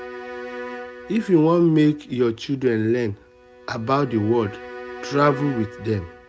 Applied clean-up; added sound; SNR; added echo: none; Bowed string instrument; 15 dB; none.